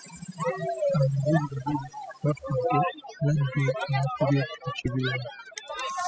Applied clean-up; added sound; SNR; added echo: classical method spectral subtraction.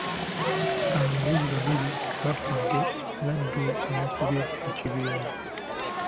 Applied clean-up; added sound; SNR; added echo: none; Crowd + Sink (filling or washing) / Water tap, faucet; -2 dB; none.